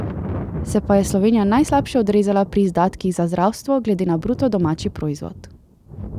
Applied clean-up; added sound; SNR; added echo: none; Thunder; 12 dB; none.